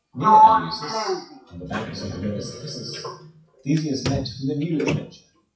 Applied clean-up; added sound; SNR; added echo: classical method WPE with log-MMSE.